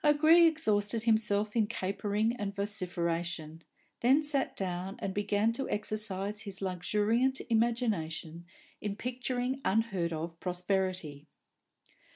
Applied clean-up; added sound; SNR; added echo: none; none; none; none.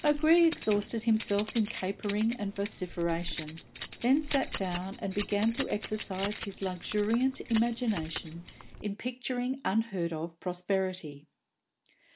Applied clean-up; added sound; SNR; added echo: none; Keys jangling; 13 dB; none.